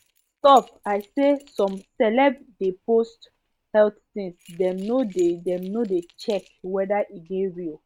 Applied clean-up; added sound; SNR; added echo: neural mask model RNNoise.